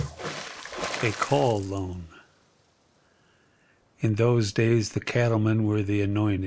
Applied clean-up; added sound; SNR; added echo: none; Water / Splash, splatter; 14 dB; none.